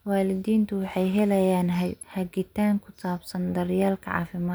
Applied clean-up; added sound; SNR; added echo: none; none; none; none.